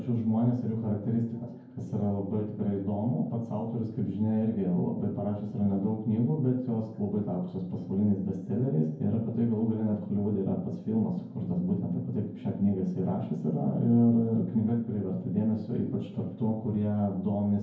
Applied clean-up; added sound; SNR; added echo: none; none; none; reverberation time 0.9 s.